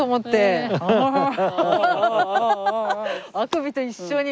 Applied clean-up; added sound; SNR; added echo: none; none; none; none.